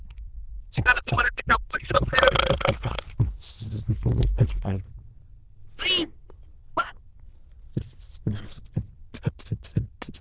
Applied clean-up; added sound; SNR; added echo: neural diffusion model UNIVERSE++.